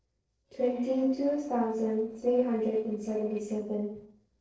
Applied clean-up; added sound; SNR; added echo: neural separator model SepFormer DNS4.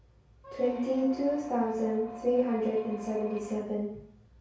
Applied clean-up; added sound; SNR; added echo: none; Squeak; 15 dB; reverberation time 0.6 s.